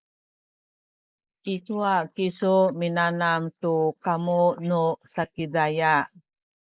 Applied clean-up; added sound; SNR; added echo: neural mask model Resemble Enhance denoiser.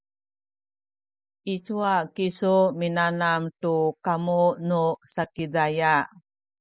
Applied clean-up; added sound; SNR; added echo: none; none; none; none.